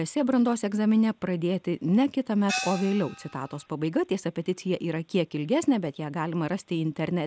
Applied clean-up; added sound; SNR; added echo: none; Gong; 9 dB; none.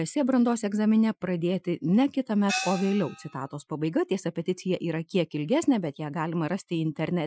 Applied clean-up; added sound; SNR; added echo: classical method Wiener filter.